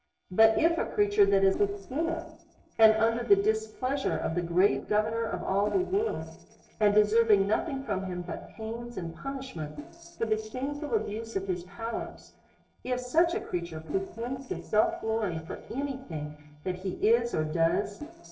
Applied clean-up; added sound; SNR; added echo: neural separator model SepFormer DNS4.